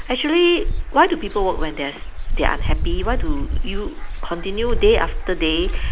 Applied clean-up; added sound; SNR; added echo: none; Bird / Dog; 0 dB; none.